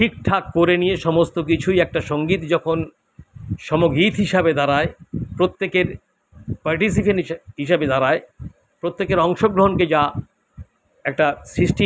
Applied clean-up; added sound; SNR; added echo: none; none; none; none.